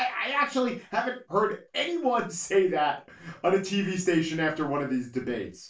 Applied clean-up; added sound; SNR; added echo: none; none; none; reverberation time 0.2 s.